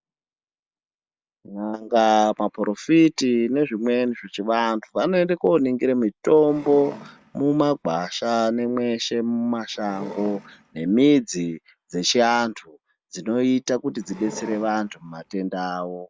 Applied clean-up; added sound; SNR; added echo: none; Wood; 18 dB; none.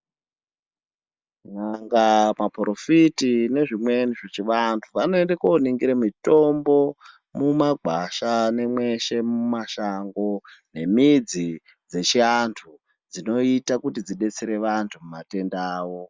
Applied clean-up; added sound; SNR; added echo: none; none; none; none.